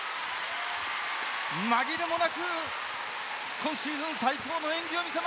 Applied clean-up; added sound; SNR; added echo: none; none; none; none.